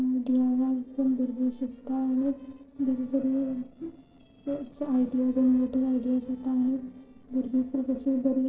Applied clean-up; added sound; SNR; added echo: neural separator model SepFormer DNS4.